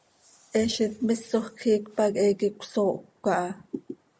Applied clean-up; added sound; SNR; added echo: none; none; none; none.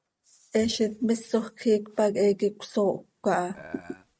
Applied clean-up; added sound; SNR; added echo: neural mask model RNNoise.